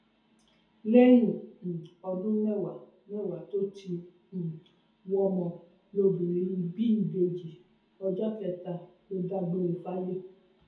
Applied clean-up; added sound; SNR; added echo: none; none; none; reverberation time 0.5 s.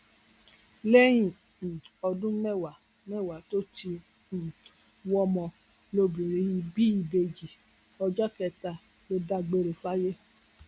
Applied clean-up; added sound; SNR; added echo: none; none; none; none.